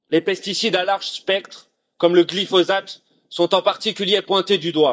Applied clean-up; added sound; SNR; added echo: neural mask model DeepFilterNet 3.